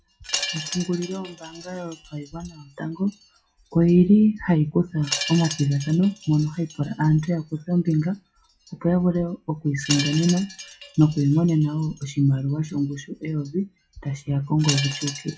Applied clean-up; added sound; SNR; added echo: classical method log-MMSE.